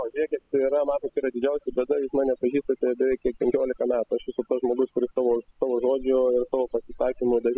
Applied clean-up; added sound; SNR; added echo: classical method spectral subtraction.